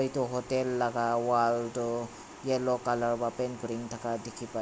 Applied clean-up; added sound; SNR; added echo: none; none; none; none.